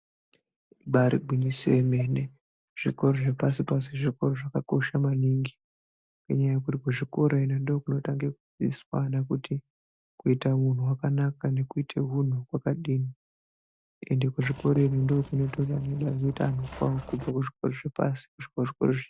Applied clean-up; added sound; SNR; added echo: neural separator model SepFormer DNS4.